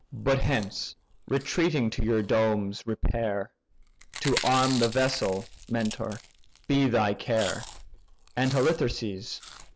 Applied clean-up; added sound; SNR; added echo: none; Chewing, mastication; 14 dB; none.